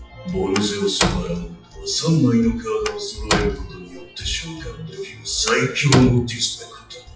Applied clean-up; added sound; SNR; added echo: classical method WPE with log-MMSE.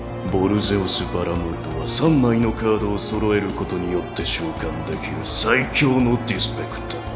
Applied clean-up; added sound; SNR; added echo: none; none; none; none.